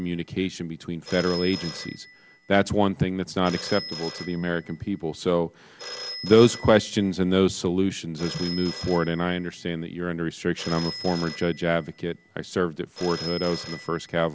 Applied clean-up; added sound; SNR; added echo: none; Telephone; 15 dB; none.